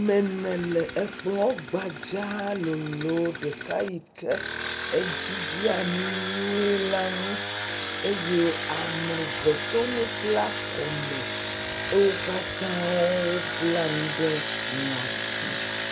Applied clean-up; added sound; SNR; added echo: none; Engine; 4 dB; none.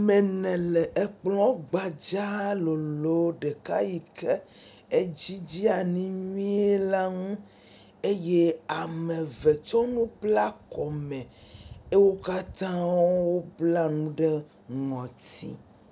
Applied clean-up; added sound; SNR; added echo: none; none; none; none.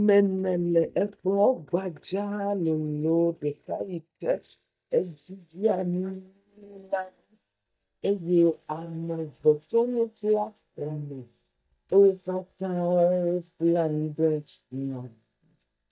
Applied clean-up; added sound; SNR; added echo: neural mask model DeepFilterNet 3.